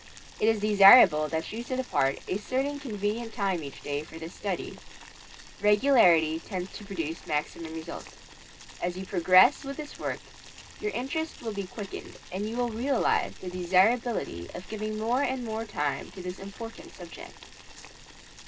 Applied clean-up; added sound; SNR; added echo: none; Boiling; 17 dB; reverberation time 0.2 s.